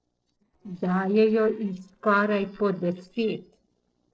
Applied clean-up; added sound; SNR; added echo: neural separator model SepFormer DNS4.